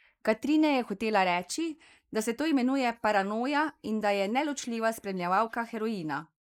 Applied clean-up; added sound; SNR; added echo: neural mask model Resemble Enhance denoiser.